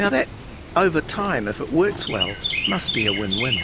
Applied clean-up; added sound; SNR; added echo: none; Chirp, tweet; 5 dB; none.